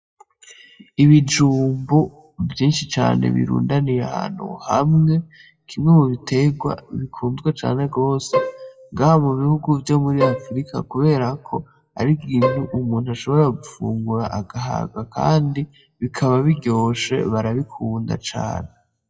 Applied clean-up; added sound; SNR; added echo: classical method WPE with log-MMSE.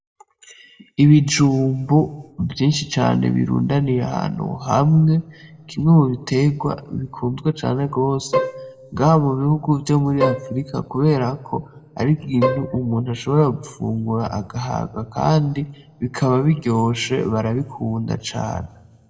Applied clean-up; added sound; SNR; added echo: none; Bowed string instrument; 5 dB; reverberation time 0.9 s.